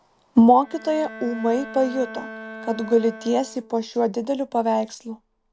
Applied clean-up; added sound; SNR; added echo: none; Bowed string instrument; 17 dB; none.